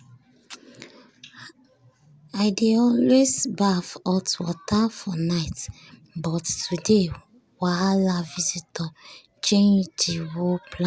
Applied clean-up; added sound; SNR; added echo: none; none; none; none.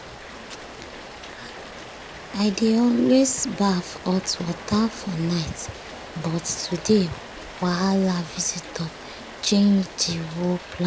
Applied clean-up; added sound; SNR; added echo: none; Rain; 14 dB; none.